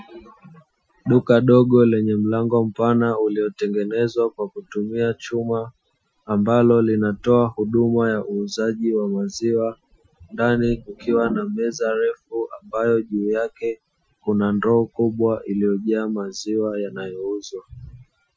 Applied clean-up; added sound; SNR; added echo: classical method Wiener filter.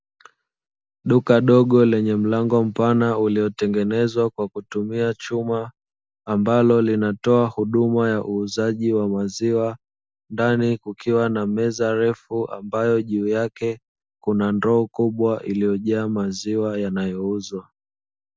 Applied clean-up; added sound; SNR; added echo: none; none; none; none.